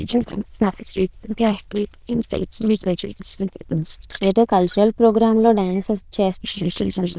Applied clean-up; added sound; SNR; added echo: neural diffusion model UNIVERSE++.